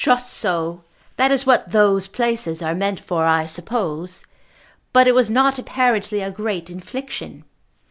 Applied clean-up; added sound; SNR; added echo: none; none; none; none.